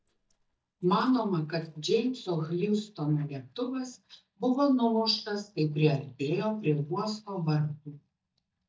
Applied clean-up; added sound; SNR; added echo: neural mask model DeepFilterNet 3.